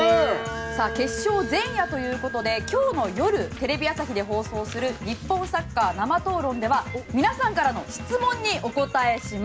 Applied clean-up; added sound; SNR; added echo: none; Piano; 13 dB; none.